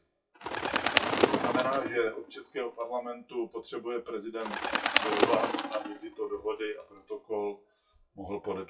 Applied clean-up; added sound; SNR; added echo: classical method WPE with log-MMSE.